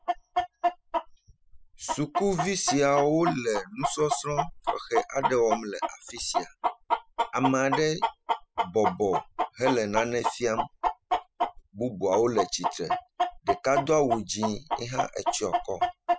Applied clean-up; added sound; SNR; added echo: classical method spectral subtraction.